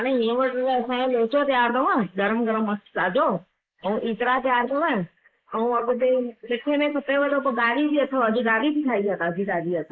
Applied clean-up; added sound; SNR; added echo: neural mask model Resemble Enhance denoiser.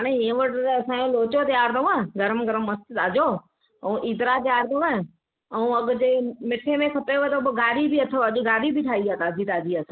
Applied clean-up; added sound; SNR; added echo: none; none; none; none.